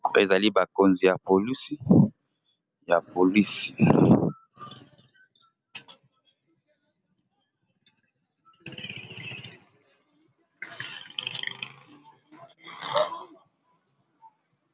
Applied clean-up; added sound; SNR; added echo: none; none; none; none.